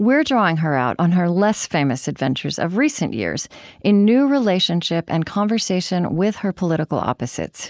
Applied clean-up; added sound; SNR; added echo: neural mask model Resemble Enhance denoiser.